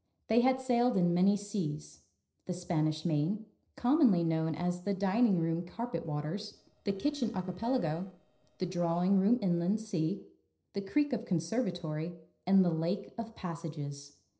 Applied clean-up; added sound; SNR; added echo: neural separator model SepFormer DNS4.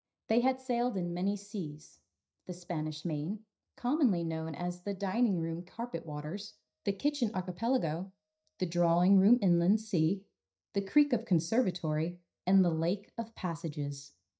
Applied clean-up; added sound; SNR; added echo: neural mask model DeepFilterNet 3.